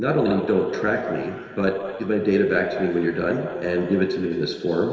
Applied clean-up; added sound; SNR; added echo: none; none; none; reverberation time 2.5 s.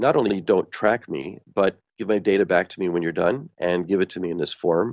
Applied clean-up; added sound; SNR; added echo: none; none; none; none.